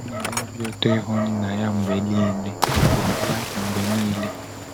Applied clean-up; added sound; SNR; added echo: none; Dog + Cricket / Waves, surf; 1 dB; none.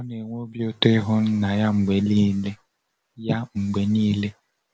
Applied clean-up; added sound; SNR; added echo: none; none; none; none.